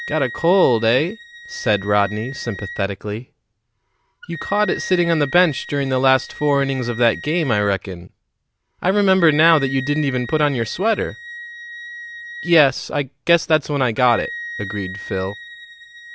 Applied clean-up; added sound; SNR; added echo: none; Wind instrument, woodwind instrument; 14 dB; none.